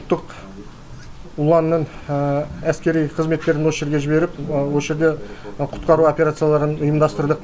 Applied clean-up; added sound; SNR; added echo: none; none; none; none.